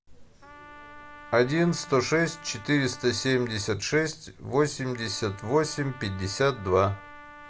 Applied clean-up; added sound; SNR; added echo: none; Trumpet; 20 dB; none.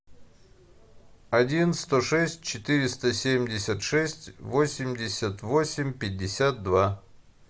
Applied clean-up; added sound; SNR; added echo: none; none; none; none.